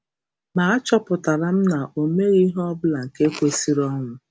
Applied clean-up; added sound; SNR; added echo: none; none; none; none.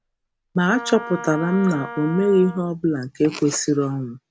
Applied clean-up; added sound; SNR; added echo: none; Wind instrument, woodwind instrument; 13 dB; none.